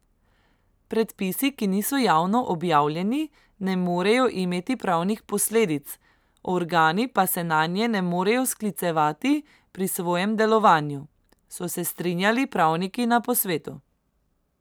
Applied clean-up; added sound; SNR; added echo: none; none; none; none.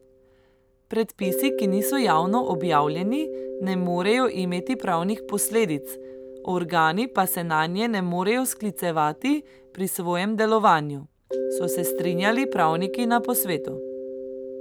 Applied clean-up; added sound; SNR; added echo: none; Mallet percussion; 8 dB; none.